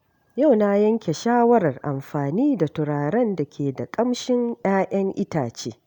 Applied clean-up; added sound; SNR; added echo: none; none; none; none.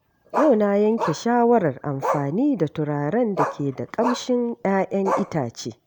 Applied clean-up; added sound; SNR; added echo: none; Bark; 8 dB; none.